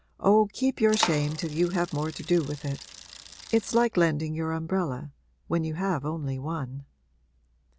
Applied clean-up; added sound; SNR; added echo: none; Bicycle; 10 dB; none.